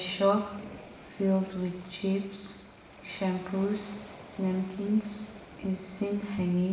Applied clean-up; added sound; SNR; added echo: none; Waves, surf; 17 dB; reverberation time 1.0 s.